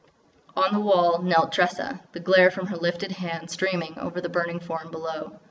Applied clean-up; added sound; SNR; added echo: none; none; none; none.